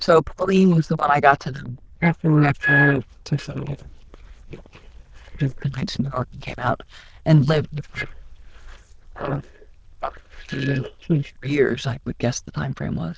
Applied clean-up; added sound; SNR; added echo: neural diffusion model UNIVERSE++.